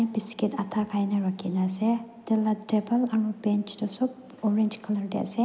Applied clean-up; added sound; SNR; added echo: none; none; none; none.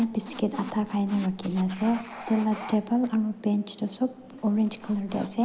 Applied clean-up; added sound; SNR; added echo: none; Squeak; 15 dB; none.